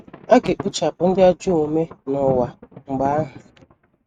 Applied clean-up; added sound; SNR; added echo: neural mask model RNNoise.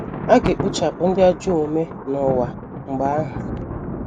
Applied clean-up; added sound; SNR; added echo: none; Thunder; 7 dB; none.